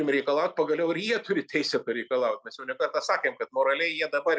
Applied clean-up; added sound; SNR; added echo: none; none; none; none.